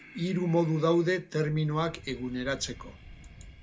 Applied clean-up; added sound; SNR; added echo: none; Breathing; 20 dB; none.